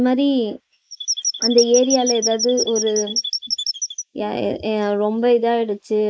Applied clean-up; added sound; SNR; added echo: neural mask model Resemble Enhance denoiser.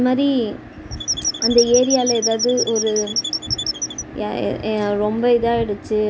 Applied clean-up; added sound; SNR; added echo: none; Squeak / Chirp, tweet; 5 dB; none.